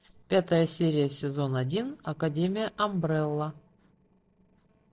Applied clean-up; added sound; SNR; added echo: neural separator model SepFormer DNS4.